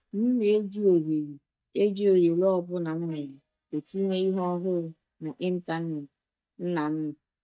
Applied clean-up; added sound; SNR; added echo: neural mask model DeepFilterNet 3.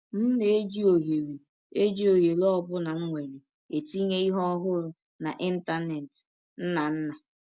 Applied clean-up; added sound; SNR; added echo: none; none; none; none.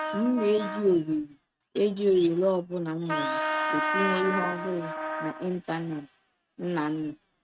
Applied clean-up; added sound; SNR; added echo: neural mask model RNNoise.